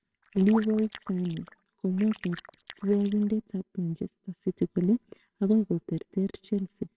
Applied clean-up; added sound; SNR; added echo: neural separator model SepFormer WHAMR!.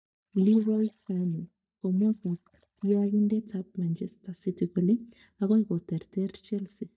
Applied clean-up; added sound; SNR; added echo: neural mask model DeepFilterNet 3.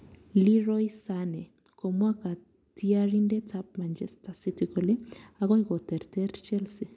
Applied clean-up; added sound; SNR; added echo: none; none; none; none.